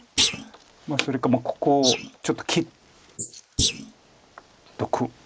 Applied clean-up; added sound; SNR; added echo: neural mask model Resemble Enhance denoiser.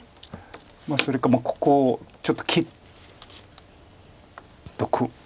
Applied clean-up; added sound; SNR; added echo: none; none; none; none.